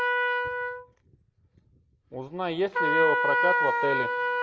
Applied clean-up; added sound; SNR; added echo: none; Trumpet; -4 dB; reverberation time 1.3 s.